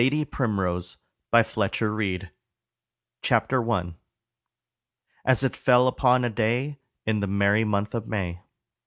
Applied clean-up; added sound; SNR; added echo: none; none; none; none.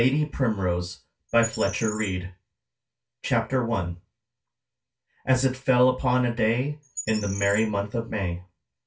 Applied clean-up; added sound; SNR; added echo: none; Bird; 14 dB; reverberation time 0.2 s.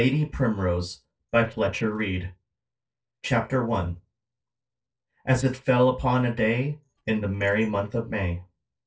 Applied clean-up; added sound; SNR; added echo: neural separator model SepFormer DNS4.